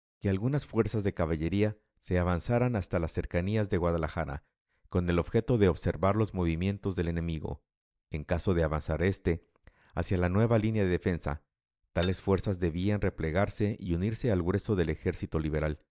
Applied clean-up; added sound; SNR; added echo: neural mask model DeepFilterNet 3.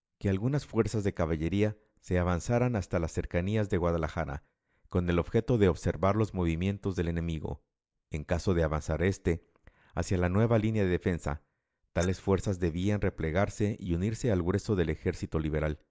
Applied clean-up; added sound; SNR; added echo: neural mask model Resemble Enhance denoiser.